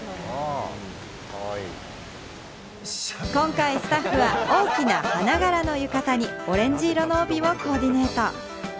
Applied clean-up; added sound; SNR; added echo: none; none; none; none.